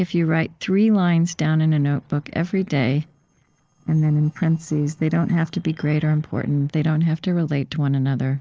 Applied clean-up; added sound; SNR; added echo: neural separator model SepFormer DNS4.